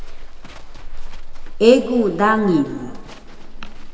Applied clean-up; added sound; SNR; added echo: none; Livestock, farm animals, working animals; 7 dB; reverberation time 1.9 s.